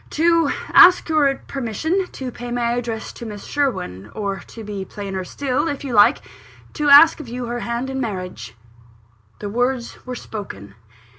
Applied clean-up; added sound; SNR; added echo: none; none; none; none.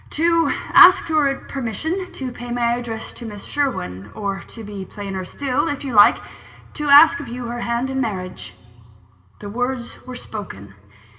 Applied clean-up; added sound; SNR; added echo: none; none; none; reverberation time 1.4 s.